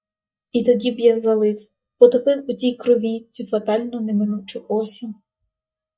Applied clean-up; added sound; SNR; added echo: neural mask model DeepFilterNet 3.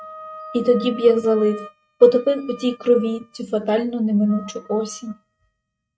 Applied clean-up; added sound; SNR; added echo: neural mask model RNNoise.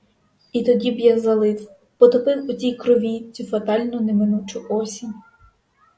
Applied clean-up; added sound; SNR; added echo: none; none; none; none.